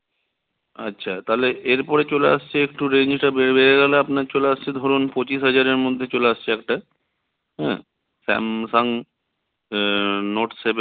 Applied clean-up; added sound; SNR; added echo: none; none; none; none.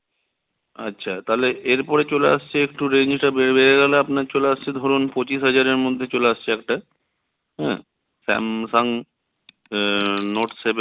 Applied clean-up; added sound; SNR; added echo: none; Coin (dropping); 13 dB; none.